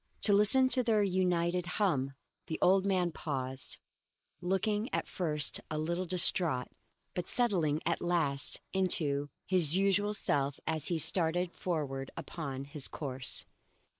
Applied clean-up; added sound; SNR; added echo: neural mask model Resemble Enhance denoiser.